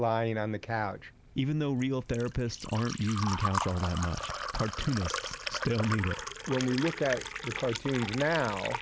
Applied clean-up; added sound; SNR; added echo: none; Liquid; 7 dB; none.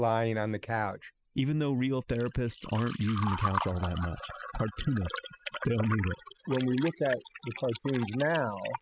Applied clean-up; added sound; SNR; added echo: classical method spectral subtraction.